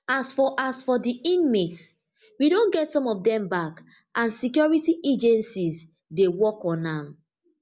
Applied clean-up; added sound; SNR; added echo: none; none; none; none.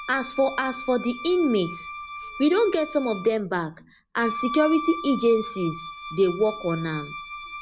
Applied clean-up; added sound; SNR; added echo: none; Wind instrument, woodwind instrument; 11 dB; none.